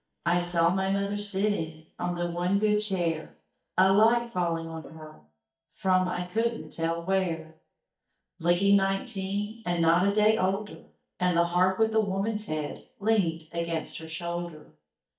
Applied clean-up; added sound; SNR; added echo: neural mask model DeepFilterNet 3.